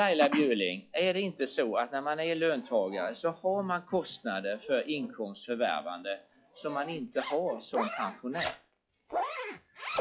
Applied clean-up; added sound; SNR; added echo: classical method log-MMSE.